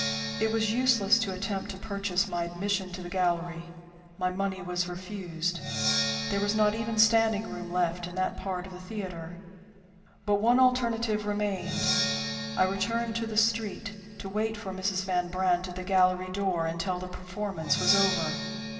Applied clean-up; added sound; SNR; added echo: none; Percussion; 7 dB; reverberation time 2.1 s.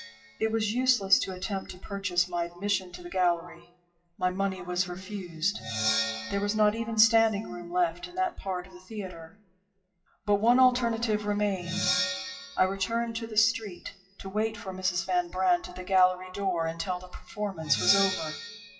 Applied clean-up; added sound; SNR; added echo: classical method WPE with log-MMSE.